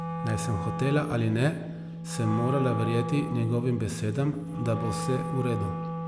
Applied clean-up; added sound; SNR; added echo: none; Wind instrument, woodwind instrument; 5 dB; none.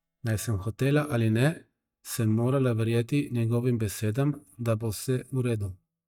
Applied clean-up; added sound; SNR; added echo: neural mask model DeepFilterNet 3.